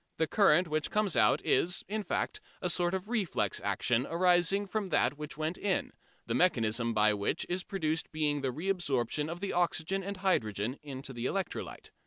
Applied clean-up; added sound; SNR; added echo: none; none; none; none.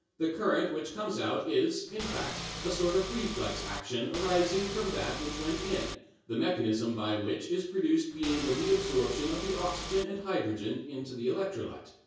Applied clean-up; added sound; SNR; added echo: none; Engine / Car; 7 dB; reverberation time 0.6 s.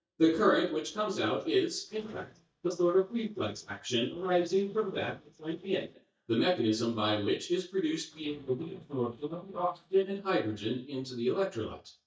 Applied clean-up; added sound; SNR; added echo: neural mask model DeepFilterNet 3.